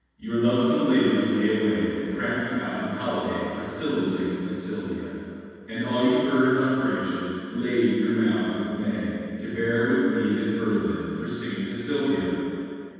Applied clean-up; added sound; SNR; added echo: none; none; none; reverberation time 2.1 s.